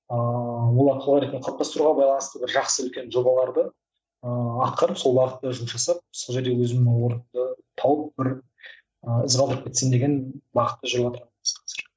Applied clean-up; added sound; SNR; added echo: none; none; none; none.